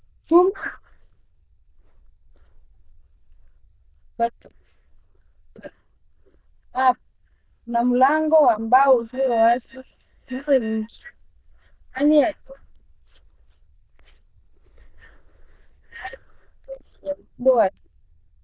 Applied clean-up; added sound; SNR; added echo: neural diffusion model UNIVERSE++.